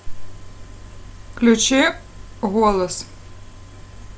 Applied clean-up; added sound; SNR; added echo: none; none; none; none.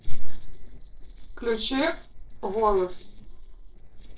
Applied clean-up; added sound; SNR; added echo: neural separator model SepFormer DNS4.